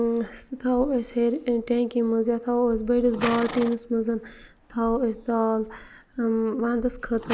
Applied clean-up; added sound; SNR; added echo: none; Livestock, farm animals, working animals; 15 dB; none.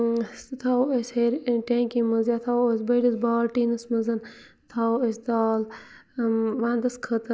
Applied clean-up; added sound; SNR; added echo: none; none; none; none.